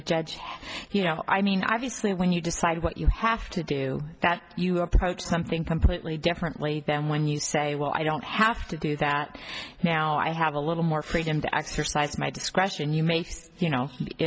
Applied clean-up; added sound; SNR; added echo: none; none; none; none.